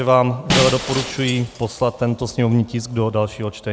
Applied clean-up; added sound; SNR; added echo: none; Shatter; 8 dB; none.